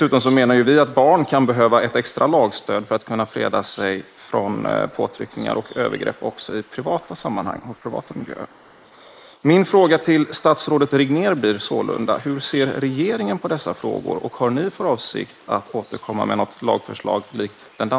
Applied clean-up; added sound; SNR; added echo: neural mask model Resemble Enhance denoiser.